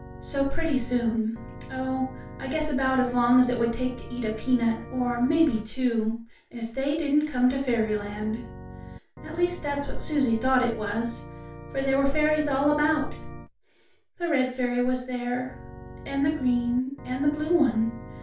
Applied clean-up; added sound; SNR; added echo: none; Organ; 15 dB; reverberation time 0.3 s.